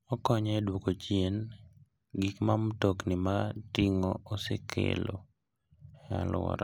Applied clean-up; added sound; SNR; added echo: none; none; none; none.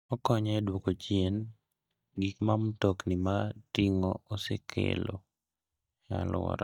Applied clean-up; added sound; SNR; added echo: neural mask model DeepFilterNet 3.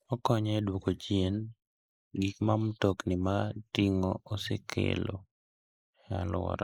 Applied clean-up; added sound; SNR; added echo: neural mask model Resemble Enhance denoiser.